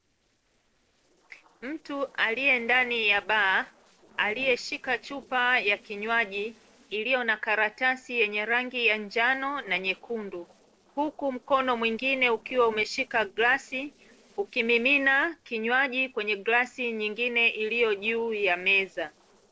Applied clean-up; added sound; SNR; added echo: neural separator model SepFormer DNS4.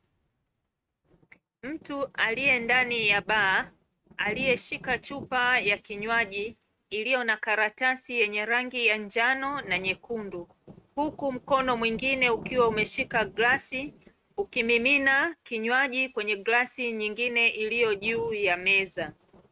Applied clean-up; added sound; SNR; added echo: neural mask model RNNoise.